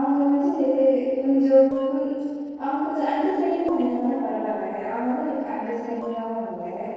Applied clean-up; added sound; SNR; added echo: neural separator model SepFormer DNS4.